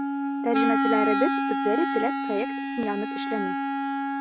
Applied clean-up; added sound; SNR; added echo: none; Wind instrument, woodwind instrument; -3 dB; none.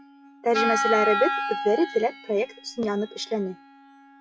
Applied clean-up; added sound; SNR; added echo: classical method log-MMSE.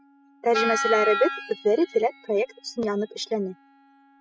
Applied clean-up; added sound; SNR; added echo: classical method spectral subtraction.